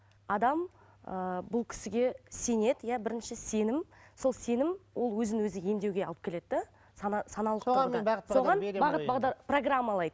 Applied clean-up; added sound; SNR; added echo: none; none; none; none.